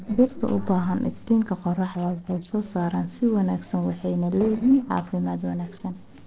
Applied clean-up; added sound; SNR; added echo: neural separator model SepFormer DNS4.